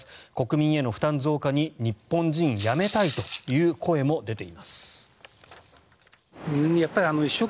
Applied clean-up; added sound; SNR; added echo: none; Rattle / Rattle (instrument); 8 dB; none.